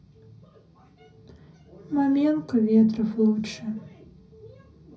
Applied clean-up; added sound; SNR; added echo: none; none; none; reverberation time 0.5 s.